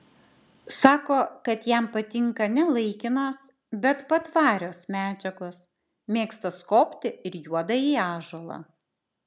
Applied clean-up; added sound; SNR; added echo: none; none; none; none.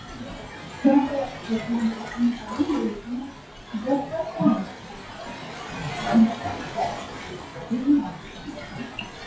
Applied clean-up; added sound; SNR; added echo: classical method WPE with log-MMSE.